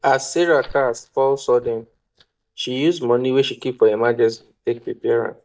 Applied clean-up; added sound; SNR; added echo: neural mask model DeepFilterNet 3.